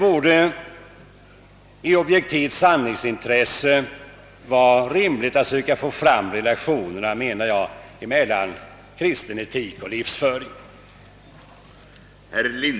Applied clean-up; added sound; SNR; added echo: none; none; none; none.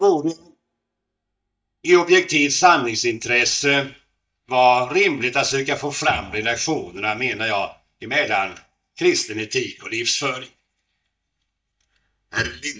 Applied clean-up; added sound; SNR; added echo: neural mask model DeepFilterNet 3.